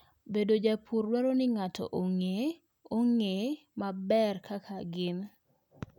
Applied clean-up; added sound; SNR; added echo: none; none; none; none.